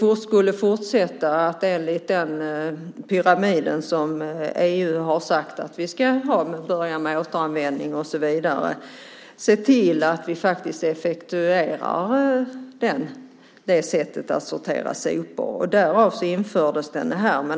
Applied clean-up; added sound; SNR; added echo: none; none; none; none.